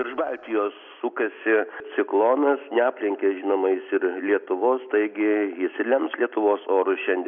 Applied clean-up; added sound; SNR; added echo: none; none; none; none.